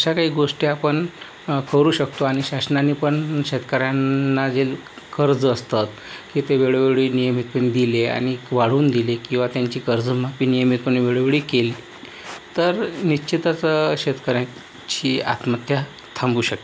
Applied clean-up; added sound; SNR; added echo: none; none; none; none.